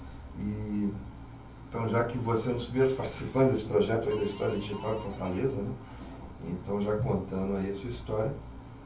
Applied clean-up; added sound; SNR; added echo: none; Harmonica; 17 dB; reverberation time 0.3 s.